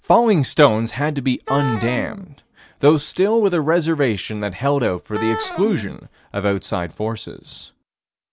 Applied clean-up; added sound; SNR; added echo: none; Wind instrument, woodwind instrument; 9 dB; none.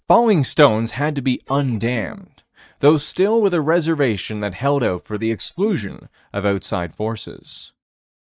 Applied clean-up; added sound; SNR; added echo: neural mask model DeepFilterNet 3.